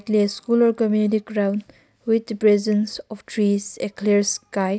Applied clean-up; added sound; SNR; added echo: none; none; none; none.